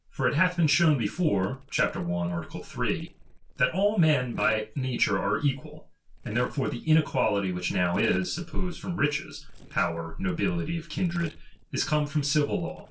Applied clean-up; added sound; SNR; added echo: neural separator model SepFormer DNS4.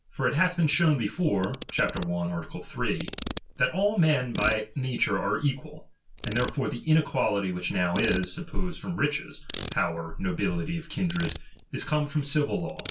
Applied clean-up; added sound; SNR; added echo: none; Ratchet, pawl; 9 dB; reverberation time 0.2 s.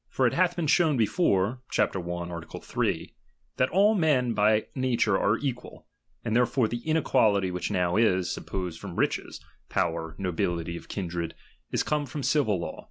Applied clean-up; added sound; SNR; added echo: none; none; none; none.